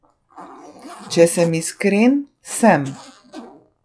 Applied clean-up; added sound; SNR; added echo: classical method log-MMSE.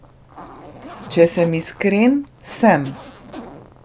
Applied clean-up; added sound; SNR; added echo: none; Zipper (clothing); 18 dB; none.